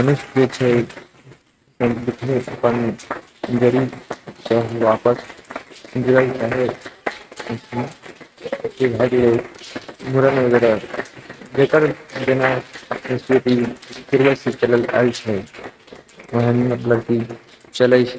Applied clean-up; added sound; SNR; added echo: neural mask model RNNoise.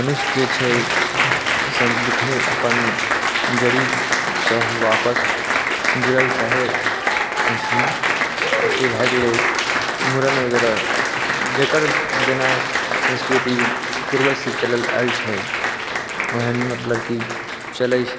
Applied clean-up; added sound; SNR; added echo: none; Applause; -3 dB; none.